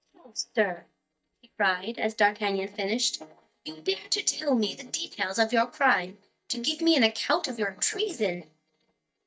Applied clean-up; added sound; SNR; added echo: neural mask model DeepFilterNet 3.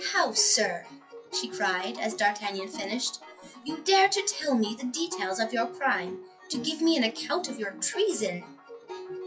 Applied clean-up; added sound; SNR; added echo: classical method WPE with log-MMSE.